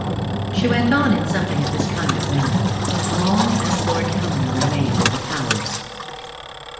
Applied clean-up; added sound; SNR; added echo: none; Engine; -1 dB; reverberation time 1.0 s.